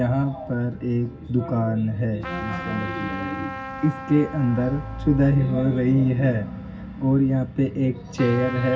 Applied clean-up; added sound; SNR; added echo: none; Trumpet; 15 dB; reverberation time 0.4 s.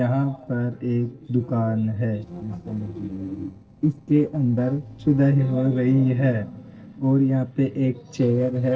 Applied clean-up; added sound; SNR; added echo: neural separator model SepFormer DNS4.